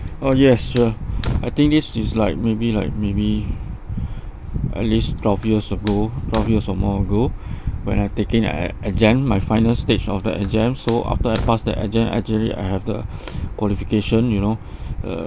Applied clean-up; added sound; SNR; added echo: none; Fire; 15 dB; none.